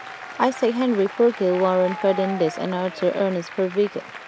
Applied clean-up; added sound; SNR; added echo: none; Applause; 13 dB; none.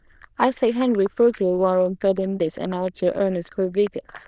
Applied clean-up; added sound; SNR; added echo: neural diffusion model UNIVERSE++.